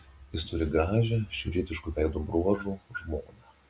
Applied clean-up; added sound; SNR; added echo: none; none; none; none.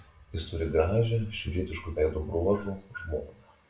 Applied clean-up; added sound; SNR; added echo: none; none; none; reverberation time 0.3 s.